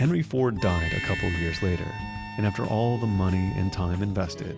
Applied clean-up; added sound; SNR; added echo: none; Harmonica; 11 dB; none.